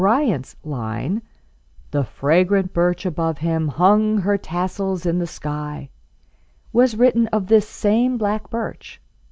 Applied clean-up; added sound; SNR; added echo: none; none; none; none.